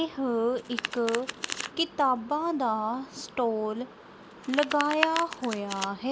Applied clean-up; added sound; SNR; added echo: none; Domestic sounds, home sounds; 9 dB; none.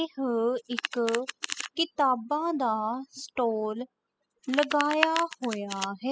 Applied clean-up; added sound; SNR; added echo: classical method spectral subtraction.